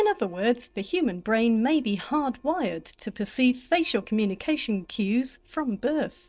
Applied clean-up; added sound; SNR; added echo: neural separator model SepFormer DNS4.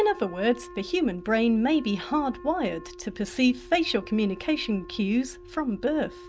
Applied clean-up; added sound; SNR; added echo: none; Wind instrument, woodwind instrument; 18 dB; none.